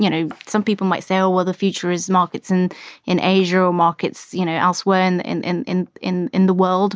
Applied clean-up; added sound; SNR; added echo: none; none; none; none.